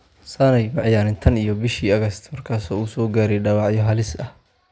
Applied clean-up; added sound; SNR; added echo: none; none; none; none.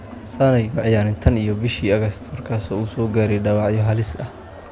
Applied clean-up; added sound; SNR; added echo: none; Crowd; 15 dB; none.